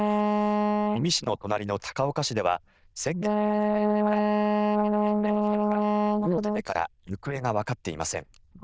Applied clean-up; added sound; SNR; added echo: neural diffusion model UNIVERSE++.